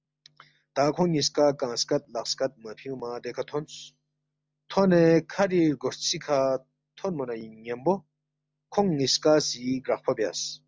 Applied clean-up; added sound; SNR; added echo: none; none; none; none.